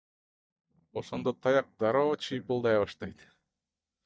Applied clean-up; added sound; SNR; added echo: neural mask model DeepFilterNet 3.